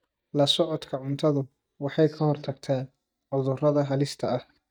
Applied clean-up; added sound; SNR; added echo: neural mask model DeepFilterNet 3.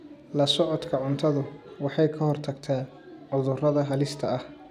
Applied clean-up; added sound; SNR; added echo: none; none; none; none.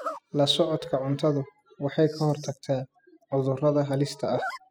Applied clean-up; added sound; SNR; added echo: classical method spectral subtraction.